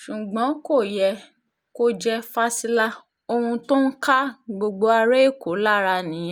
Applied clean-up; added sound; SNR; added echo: none; none; none; none.